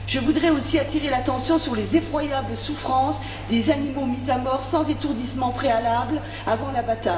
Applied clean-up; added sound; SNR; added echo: none; Engine; 10 dB; reverberation time 2.1 s.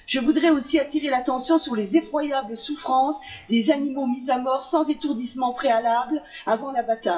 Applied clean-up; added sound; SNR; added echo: classical method WPE with log-MMSE.